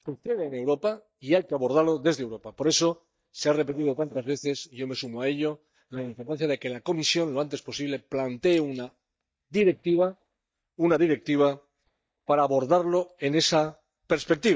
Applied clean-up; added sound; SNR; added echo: neural mask model DeepFilterNet 3.